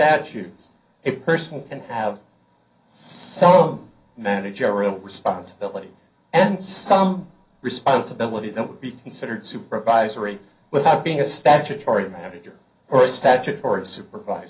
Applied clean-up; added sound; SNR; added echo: none; none; none; reverberation time 0.3 s.